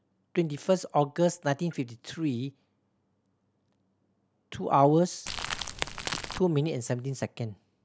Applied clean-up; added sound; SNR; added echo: none; Crumpling, crinkling / Crackle; 5 dB; none.